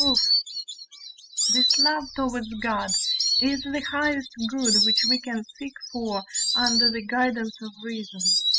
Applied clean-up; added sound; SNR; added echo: classical method spectral subtraction.